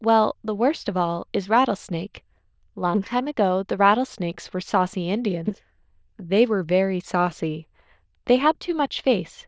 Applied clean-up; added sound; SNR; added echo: neural diffusion model UNIVERSE++.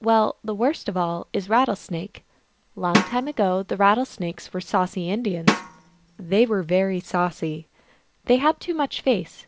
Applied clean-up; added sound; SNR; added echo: none; Drum; 4 dB; none.